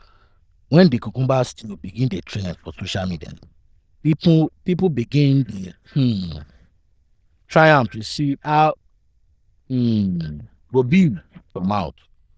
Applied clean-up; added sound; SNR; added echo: neural diffusion model UNIVERSE++.